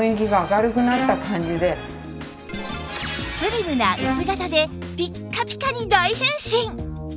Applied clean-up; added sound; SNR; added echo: none; Bowed string instrument; 11 dB; none.